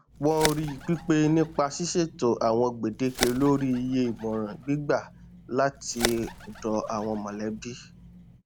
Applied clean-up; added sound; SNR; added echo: none; Bird; 11 dB; none.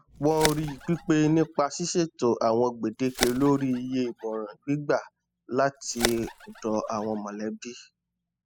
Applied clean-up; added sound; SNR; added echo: classical method spectral subtraction.